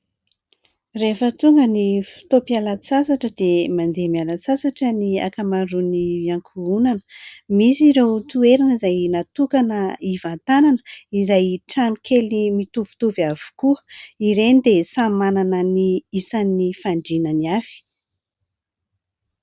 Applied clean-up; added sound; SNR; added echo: none; none; none; none.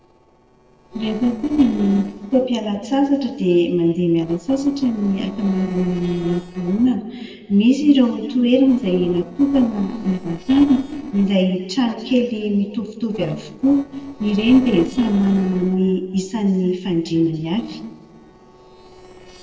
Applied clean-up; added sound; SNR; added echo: neural separator model SepFormer DNS4.